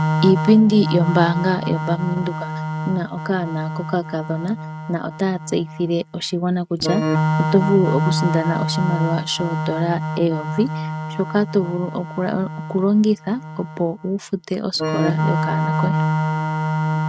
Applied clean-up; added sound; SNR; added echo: neural mask model RNNoise.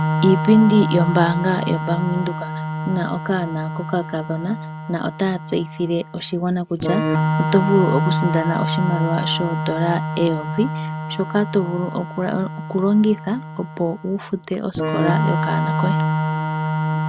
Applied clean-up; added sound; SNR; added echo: none; Organ; 2 dB; none.